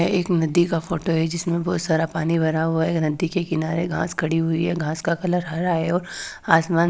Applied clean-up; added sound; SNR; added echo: none; none; none; none.